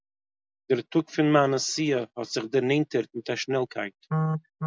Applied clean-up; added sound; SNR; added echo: none; none; none; none.